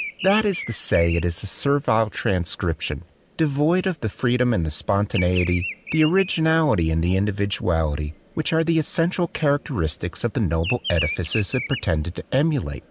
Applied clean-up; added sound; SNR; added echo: none; Bird vocalization, bird call, bird song; 14 dB; none.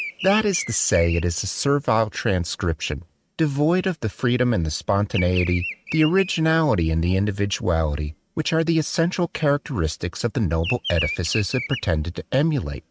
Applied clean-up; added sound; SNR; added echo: neural mask model RNNoise.